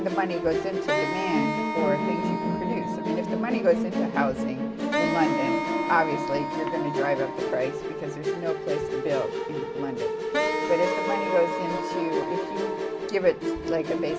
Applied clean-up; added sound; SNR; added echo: none; Musical instrument + Wind instrument, woodwind instrument; -1 dB; none.